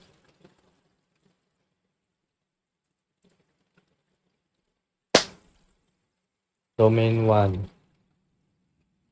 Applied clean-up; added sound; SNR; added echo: neural mask model RNNoise.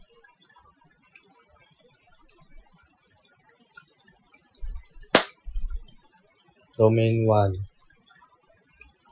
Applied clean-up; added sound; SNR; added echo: classical method Wiener filter.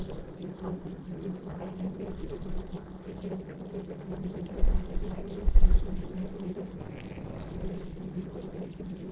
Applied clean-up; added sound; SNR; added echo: neural separator model SepFormer DNS4.